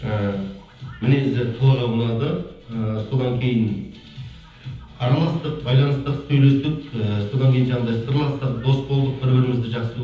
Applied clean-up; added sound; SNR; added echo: none; none; none; reverberation time 1.3 s.